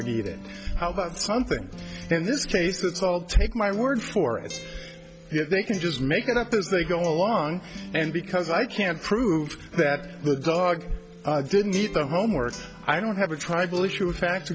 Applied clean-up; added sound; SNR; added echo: none; Acoustic guitar; 17 dB; none.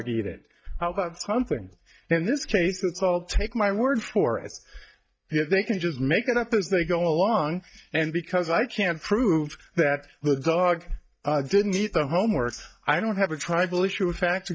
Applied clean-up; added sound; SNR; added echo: neural mask model DeepFilterNet 3.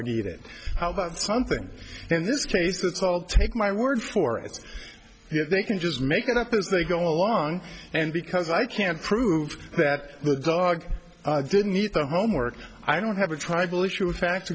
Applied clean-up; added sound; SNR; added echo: none; none; none; none.